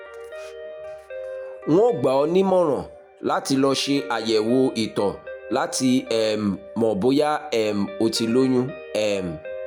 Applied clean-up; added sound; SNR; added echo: none; Guitar; 15 dB; none.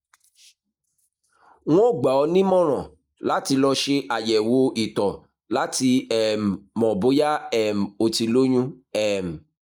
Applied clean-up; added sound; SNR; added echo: neural mask model Resemble Enhance denoiser.